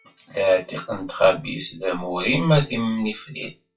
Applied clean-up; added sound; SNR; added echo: classical method WPE with log-MMSE.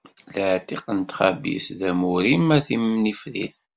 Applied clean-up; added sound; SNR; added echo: none; none; none; none.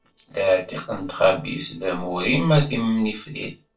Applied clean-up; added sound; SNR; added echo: neural separator model SepFormer DNS4.